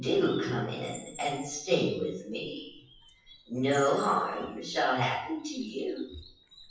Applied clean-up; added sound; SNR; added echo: classical method WPE with log-MMSE.